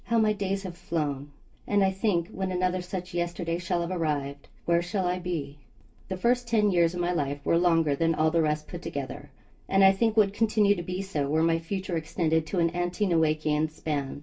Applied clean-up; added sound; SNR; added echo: none; none; none; reverberation time 0.2 s.